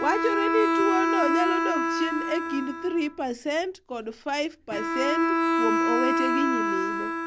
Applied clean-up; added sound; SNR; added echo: none; Bowed string instrument; -3 dB; none.